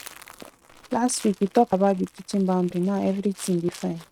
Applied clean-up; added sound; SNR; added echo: neural mask model RNNoise.